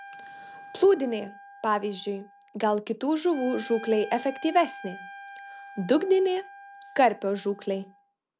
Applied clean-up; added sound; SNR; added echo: none; Trumpet; 18 dB; none.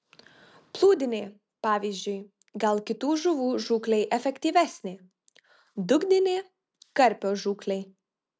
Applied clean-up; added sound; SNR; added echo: none; none; none; none.